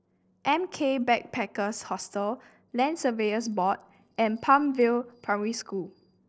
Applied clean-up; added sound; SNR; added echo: neural separator model SepFormer DNS4.